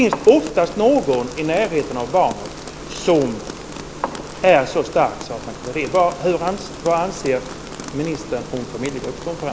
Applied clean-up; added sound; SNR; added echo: none; Rain; 14 dB; none.